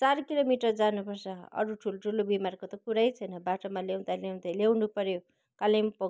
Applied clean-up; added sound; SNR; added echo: none; none; none; none.